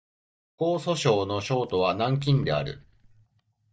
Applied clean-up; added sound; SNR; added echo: neural mask model DeepFilterNet 3.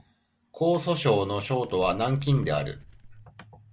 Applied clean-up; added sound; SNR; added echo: none; Crumpling, crinkling; 20 dB; none.